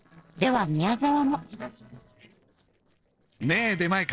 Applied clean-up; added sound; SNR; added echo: neural separator model SepFormer DNS4.